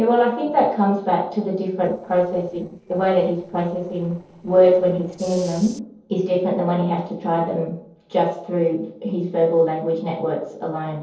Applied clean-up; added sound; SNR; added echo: neural separator model SepFormer DNS4.